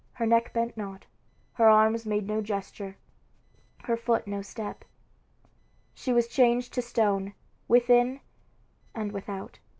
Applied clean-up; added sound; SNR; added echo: none; none; none; none.